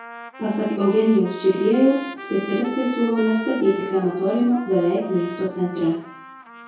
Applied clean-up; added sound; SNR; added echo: none; Trumpet; 15 dB; reverberation time 0.6 s.